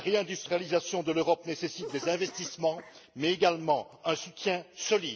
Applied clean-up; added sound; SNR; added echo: none; Cough; 19 dB; none.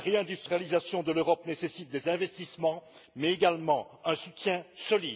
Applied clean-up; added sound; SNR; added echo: none; none; none; none.